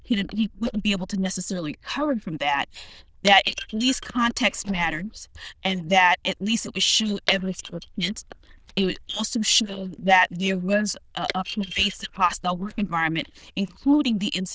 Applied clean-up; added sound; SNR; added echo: neural diffusion model UNIVERSE++.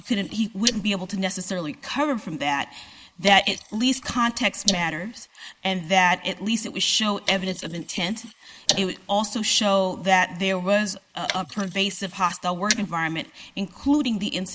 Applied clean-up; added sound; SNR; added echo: neural mask model Resemble Enhance denoiser.